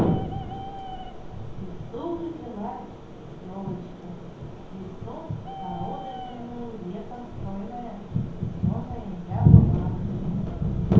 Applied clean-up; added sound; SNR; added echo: none; Bird; 18 dB; reverberation time 0.9 s.